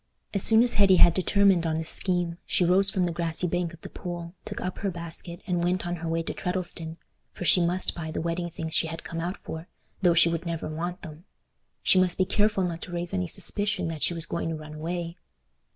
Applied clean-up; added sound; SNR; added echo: none; none; none; none.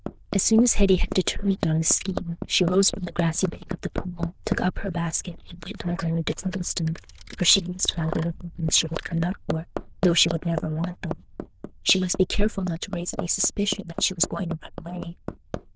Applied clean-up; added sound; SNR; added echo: neural diffusion model UNIVERSE++.